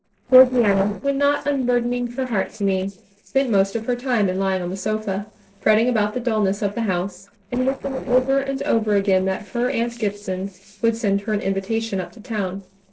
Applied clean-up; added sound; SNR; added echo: neural separator model SepFormer DNS4.